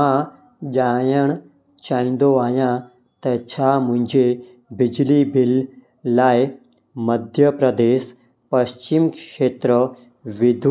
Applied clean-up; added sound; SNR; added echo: none; none; none; none.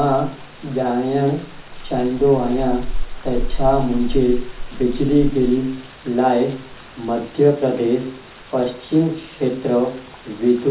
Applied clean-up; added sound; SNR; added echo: none; Rain; 6 dB; reverberation time 0.4 s.